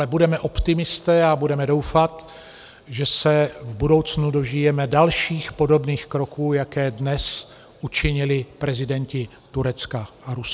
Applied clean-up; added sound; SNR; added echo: none; none; none; none.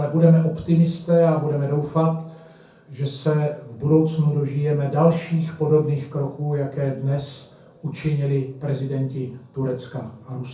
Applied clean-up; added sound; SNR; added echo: none; none; none; reverberation time 0.6 s.